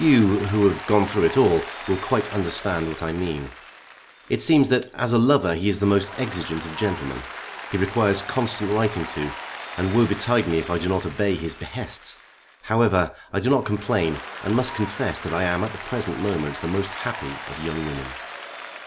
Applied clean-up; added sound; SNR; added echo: none; Applause; 13 dB; none.